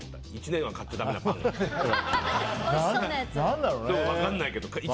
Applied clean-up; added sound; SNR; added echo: none; none; none; none.